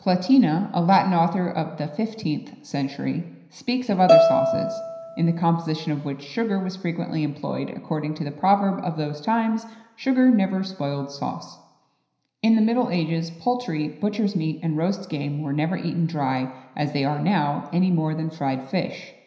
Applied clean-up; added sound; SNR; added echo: none; Bowed string instrument; -3 dB; reverberation time 0.9 s.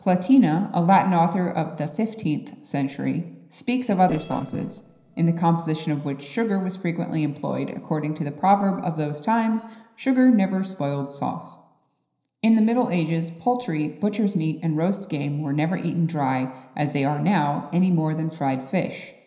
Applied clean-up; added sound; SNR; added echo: neural separator model SepFormer DNS4.